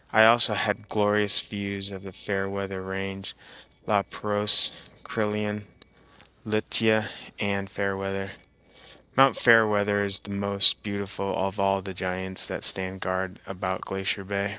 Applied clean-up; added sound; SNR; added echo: neural separator model SepFormer DNS4.